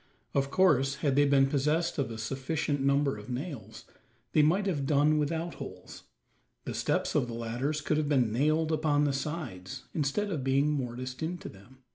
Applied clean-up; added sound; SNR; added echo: none; none; none; none.